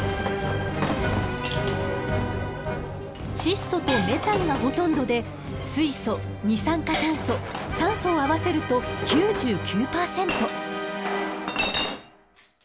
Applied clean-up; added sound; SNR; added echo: none; Chink, clink; 8 dB; none.